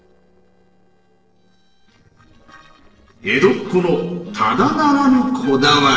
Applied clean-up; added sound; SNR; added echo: neural separator model SepFormer DNS4.